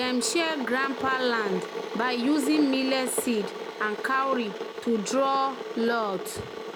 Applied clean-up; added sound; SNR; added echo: none; Boiling / Water; 8 dB; none.